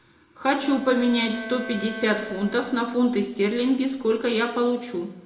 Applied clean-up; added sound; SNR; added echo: none; Bowed string instrument; 15 dB; reverberation time 0.5 s.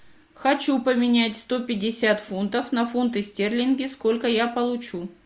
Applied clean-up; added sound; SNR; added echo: none; none; none; none.